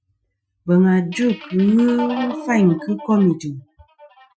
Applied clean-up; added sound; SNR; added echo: classical method Wiener filter.